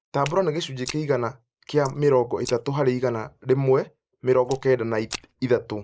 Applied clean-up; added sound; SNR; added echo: neural mask model Resemble Enhance denoiser.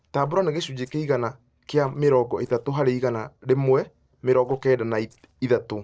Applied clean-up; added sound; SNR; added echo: neural separator model SepFormer DNS4.